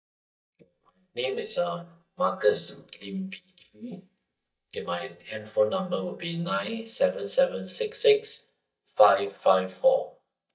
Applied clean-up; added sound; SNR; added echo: neural mask model DeepFilterNet 3.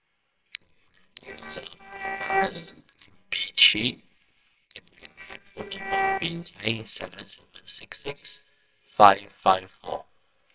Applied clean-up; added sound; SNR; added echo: neural separator model SepFormer WHAMR!.